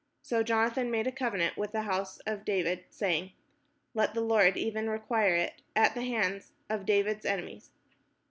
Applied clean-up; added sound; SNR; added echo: none; none; none; none.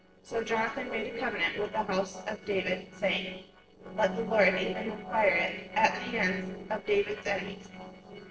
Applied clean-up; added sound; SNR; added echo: neural separator model SepFormer DNS4.